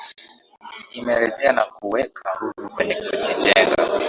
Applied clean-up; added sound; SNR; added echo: none; none; none; none.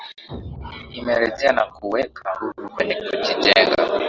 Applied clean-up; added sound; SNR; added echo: none; Explosion; 20 dB; none.